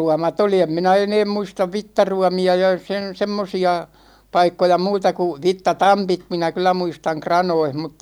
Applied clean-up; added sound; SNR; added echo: none; none; none; none.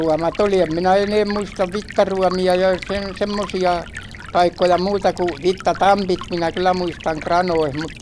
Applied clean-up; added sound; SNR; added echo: none; Stream; 15 dB; none.